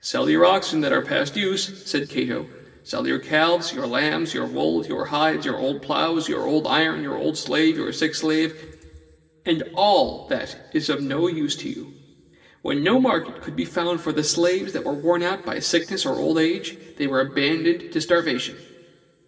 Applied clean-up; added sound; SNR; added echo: none; none; none; reverberation time 1.7 s.